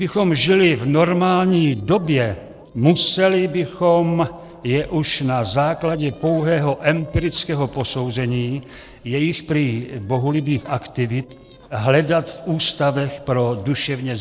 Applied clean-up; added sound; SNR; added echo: neural separator model SepFormer DNS4.